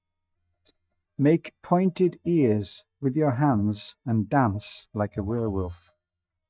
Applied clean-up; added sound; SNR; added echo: neural mask model DeepFilterNet 3.